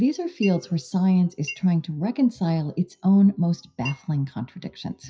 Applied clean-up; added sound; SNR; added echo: classical method WPE with log-MMSE.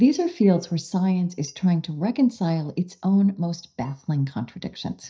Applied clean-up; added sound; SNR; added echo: neural mask model DeepFilterNet 3.